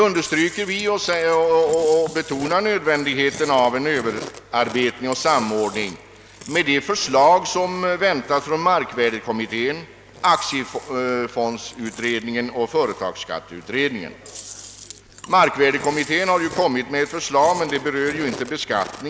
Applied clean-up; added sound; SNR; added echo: none; Chewing, mastication; 18 dB; none.